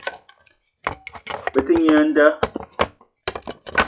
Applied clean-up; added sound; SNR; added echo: classical method log-MMSE.